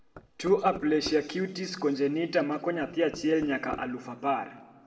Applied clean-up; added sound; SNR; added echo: none; Knock; 16 dB; reverberation time 1.3 s.